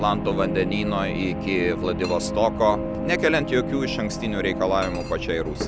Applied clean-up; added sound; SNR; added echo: none; Chink, clink; 20 dB; none.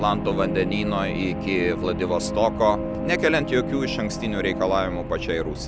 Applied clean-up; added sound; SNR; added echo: none; none; none; none.